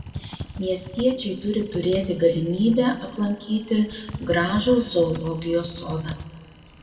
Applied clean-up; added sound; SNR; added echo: none; Typing; 15 dB; reverberation time 1.5 s.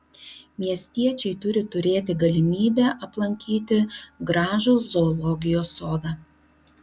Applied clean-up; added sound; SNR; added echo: none; none; none; none.